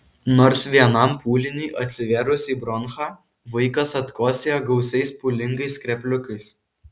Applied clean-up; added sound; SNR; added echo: none; none; none; none.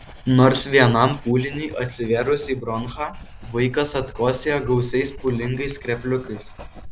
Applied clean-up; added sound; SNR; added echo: none; Writing; 16 dB; none.